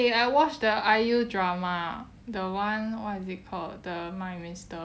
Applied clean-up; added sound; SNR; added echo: none; none; none; none.